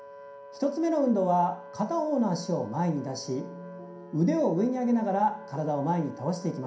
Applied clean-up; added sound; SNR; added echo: none; Wind instrument, woodwind instrument; 18 dB; reverberation time 0.5 s.